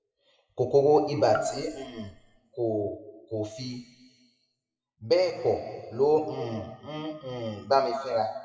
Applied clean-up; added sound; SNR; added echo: classical method WPE with log-MMSE.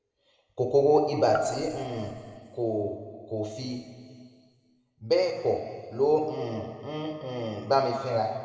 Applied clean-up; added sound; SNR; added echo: none; Raindrop / Drip; 16 dB; reverberation time 1.9 s.